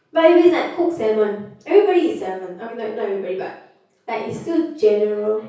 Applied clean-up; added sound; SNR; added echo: none; none; none; reverberation time 0.6 s.